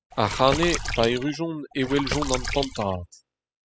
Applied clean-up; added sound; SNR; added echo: classical method spectral subtraction.